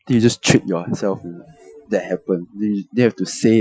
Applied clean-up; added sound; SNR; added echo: classical method Wiener filter.